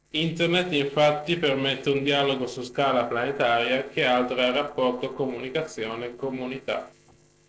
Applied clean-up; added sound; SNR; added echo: neural separator model SepFormer DNS4.